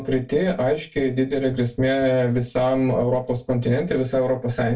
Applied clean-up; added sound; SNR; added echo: none; none; none; reverberation time 0.2 s.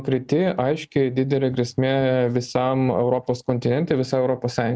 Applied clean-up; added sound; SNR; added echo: none; none; none; none.